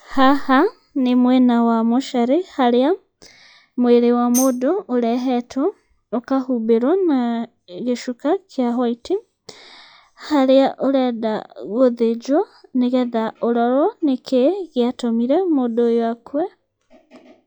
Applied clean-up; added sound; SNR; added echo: classical method log-MMSE.